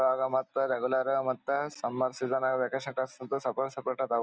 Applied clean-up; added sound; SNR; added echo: none; none; none; none.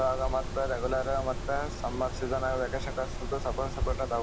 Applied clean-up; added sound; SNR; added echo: none; Mechanisms; 3 dB; none.